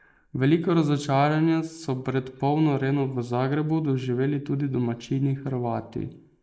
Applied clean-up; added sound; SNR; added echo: neural mask model Resemble Enhance denoiser.